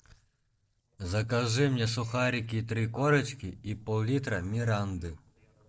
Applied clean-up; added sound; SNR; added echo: neural separator model SepFormer DNS4.